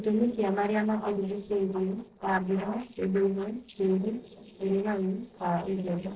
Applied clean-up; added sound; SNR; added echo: neural separator model SepFormer DNS4.